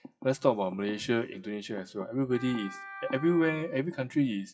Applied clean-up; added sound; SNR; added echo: classical method WPE with log-MMSE.